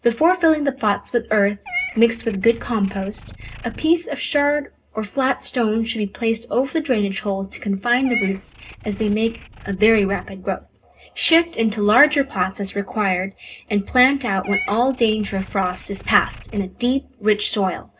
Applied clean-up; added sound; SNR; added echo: none; Meow / Purr; 16 dB; reverberation time 0.2 s.